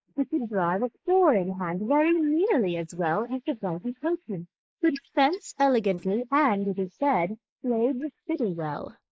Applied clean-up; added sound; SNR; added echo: neural mask model Resemble Enhance denoiser.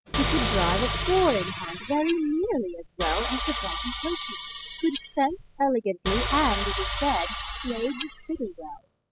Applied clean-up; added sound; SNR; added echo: classical method spectral subtraction.